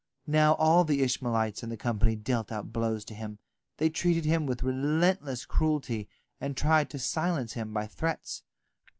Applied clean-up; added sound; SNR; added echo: none; none; none; none.